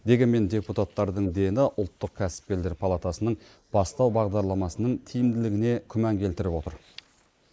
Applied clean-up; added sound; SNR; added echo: neural mask model Resemble Enhance denoiser.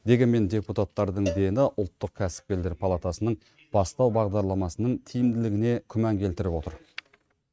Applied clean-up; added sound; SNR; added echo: neural mask model RNNoise.